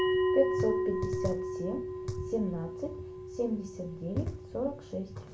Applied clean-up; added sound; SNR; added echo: none; Bell; 0 dB; reverberation time 0.3 s.